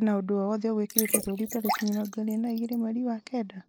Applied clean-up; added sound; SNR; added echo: neural mask model Resemble Enhance denoiser.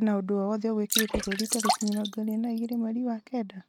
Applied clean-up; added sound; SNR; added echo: neural mask model RNNoise.